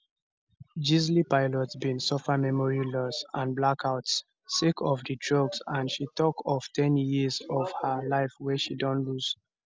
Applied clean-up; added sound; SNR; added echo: none; none; none; none.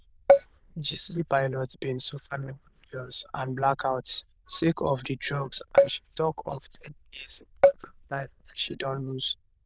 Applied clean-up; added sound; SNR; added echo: neural diffusion model UNIVERSE++.